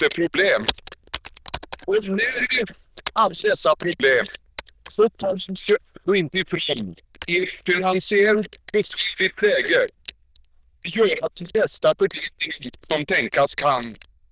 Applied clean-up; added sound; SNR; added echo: neural diffusion model UNIVERSE++.